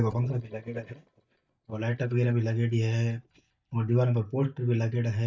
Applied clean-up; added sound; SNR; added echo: neural mask model DeepFilterNet 3.